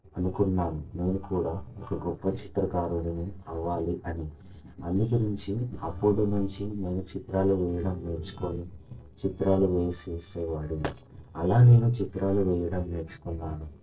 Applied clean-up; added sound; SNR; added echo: neural separator model SepFormer DNS4.